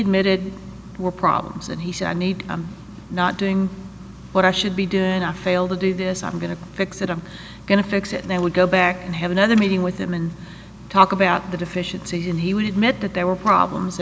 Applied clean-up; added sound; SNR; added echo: none; none; none; none.